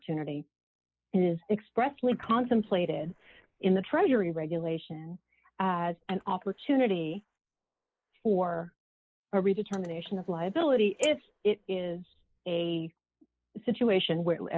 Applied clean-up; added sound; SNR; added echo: neural mask model Resemble Enhance denoiser.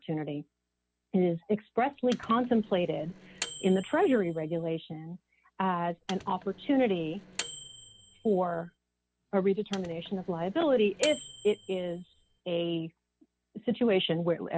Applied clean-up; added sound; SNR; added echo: none; Microwave oven; 15 dB; none.